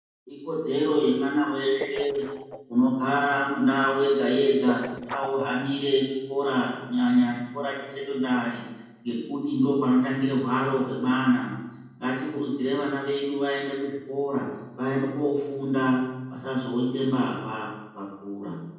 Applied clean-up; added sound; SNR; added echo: neural separator model SepFormer DNS4.